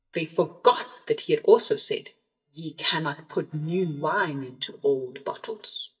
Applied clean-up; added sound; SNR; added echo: neural mask model DeepFilterNet 3.